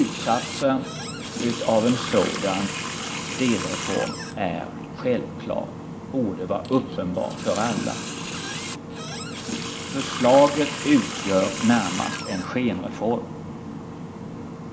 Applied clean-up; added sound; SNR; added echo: none; Water tap, faucet; 7 dB; reverberation time 1.0 s.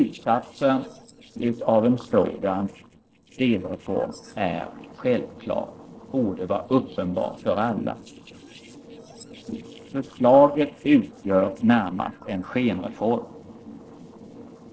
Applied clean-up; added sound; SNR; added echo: neural separator model SepFormer DNS4.